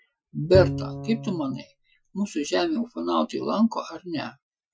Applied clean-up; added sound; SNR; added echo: classical method Wiener filter.